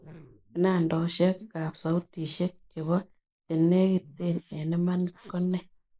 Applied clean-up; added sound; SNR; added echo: neural mask model Resemble Enhance denoiser.